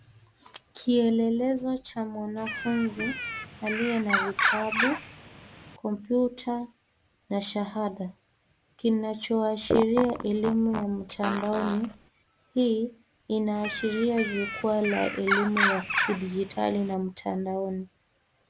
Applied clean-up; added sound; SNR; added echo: none; Bird + Fart; 3 dB; none.